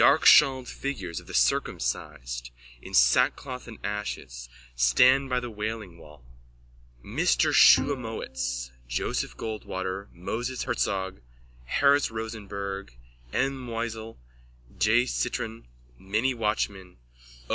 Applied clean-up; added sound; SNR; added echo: none; Bowed string instrument; 9 dB; none.